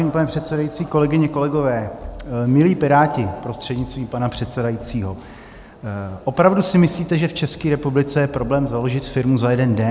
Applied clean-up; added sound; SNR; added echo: none; none; none; none.